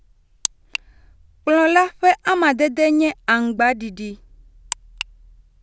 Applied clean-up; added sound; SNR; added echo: none; none; none; none.